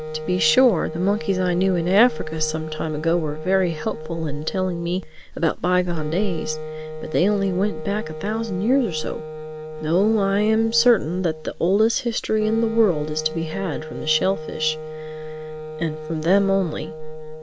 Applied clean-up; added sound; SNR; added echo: none; Wind instrument, woodwind instrument; 11 dB; none.